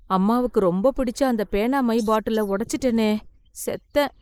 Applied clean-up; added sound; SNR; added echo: neural mask model Resemble Enhance denoiser.